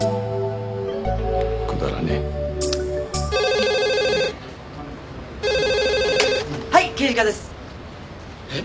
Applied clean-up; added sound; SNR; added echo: none; Telephone; 18 dB; none.